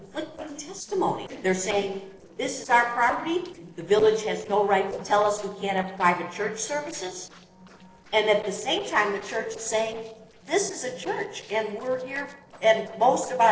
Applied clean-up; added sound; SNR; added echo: neural separator model SepFormer DNS4.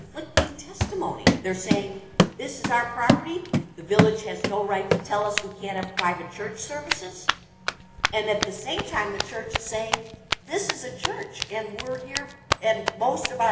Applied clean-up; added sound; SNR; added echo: none; Run; -1 dB; reverberation time 1.0 s.